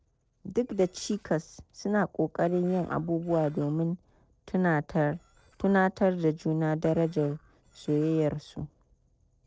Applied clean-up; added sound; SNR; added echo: neural separator model SepFormer DNS4.